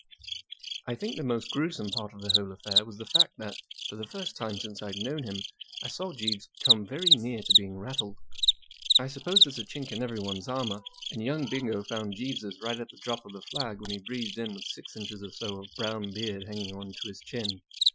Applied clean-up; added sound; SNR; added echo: classical method Wiener filter.